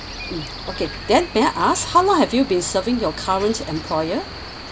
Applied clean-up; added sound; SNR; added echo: none; Cricket; 12 dB; none.